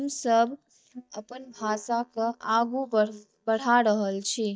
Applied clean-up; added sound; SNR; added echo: neural mask model DeepFilterNet 3.